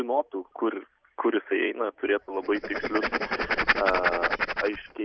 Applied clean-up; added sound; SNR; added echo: none; Writing; 0 dB; none.